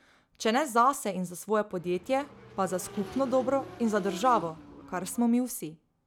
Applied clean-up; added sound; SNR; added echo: none; Motorcycle / Engine; 15 dB; none.